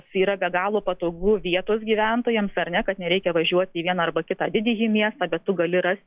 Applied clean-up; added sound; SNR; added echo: classical method log-MMSE.